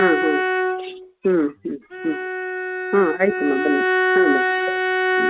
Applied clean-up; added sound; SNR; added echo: neural mask model RNNoise.